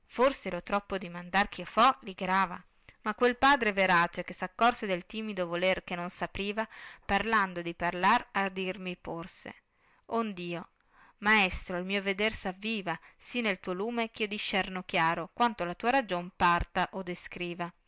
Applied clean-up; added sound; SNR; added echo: none; none; none; none.